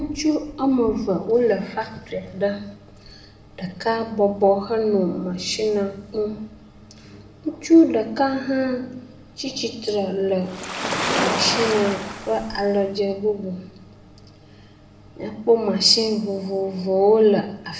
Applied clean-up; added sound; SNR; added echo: none; Waves, surf; 4 dB; reverberation time 0.8 s.